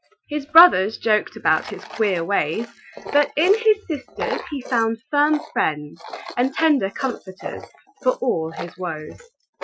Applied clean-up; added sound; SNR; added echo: classical method Wiener filter.